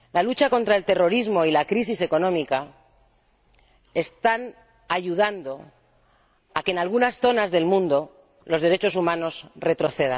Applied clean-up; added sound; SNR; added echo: none; none; none; none.